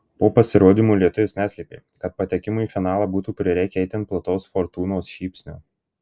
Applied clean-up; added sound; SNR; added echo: none; none; none; none.